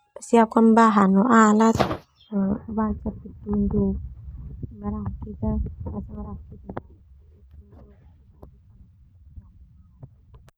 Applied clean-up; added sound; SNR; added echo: none; none; none; none.